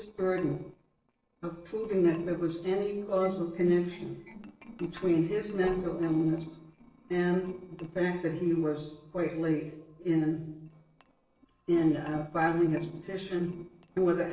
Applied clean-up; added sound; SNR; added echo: neural separator model SepFormer DNS4.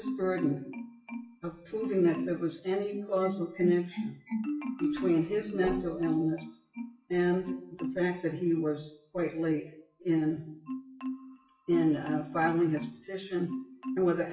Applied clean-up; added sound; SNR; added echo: classical method WPE with log-MMSE.